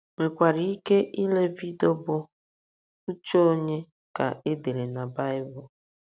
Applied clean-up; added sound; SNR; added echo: none; none; none; none.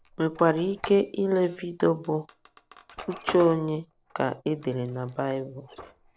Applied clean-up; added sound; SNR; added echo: none; Squeak; 15 dB; none.